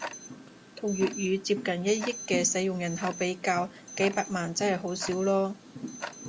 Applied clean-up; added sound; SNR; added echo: none; Alarm + Tick-tock; 11 dB; none.